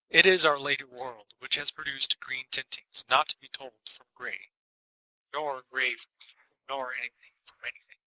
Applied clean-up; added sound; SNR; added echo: neural mask model Resemble Enhance denoiser.